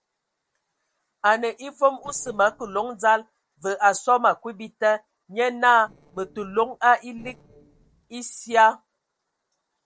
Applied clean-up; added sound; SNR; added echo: neural separator model SepFormer DNS4.